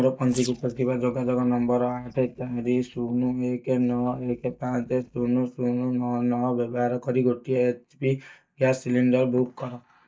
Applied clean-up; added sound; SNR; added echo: neural mask model DeepFilterNet 3.